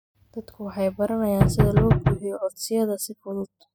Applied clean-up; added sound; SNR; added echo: classical method spectral subtraction.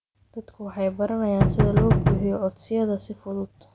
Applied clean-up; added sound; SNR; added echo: none; Knock; -5 dB; none.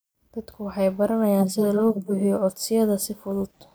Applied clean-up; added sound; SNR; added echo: neural mask model Resemble Enhance denoiser.